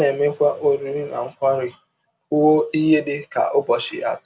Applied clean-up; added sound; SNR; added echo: none; none; none; none.